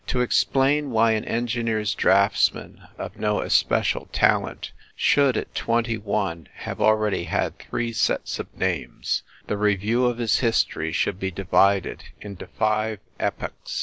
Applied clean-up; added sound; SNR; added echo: none; none; none; none.